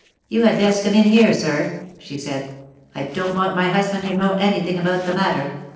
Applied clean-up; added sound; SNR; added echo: neural separator model SepFormer DNS4.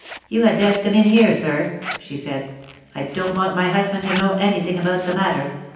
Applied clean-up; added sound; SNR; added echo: none; Zipper (clothing); 15 dB; reverberation time 0.9 s.